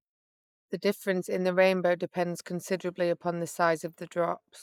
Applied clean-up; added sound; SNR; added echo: neural mask model Resemble Enhance denoiser.